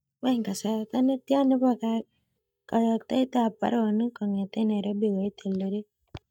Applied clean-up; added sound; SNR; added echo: neural mask model DeepFilterNet 3.